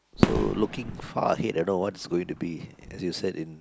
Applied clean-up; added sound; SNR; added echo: none; Fireworks; 2 dB; none.